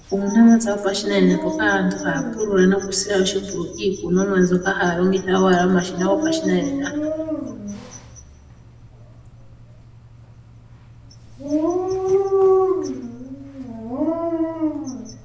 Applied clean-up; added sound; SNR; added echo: none; Dog; 4 dB; reverberation time 1.2 s.